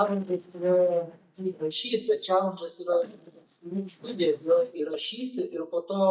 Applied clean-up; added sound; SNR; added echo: neural mask model DeepFilterNet 3.